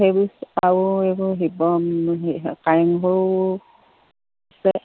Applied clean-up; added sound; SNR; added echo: none; none; none; none.